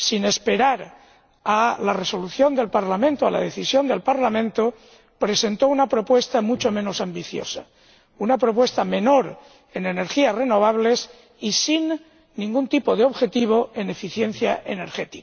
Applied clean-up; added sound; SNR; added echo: none; none; none; none.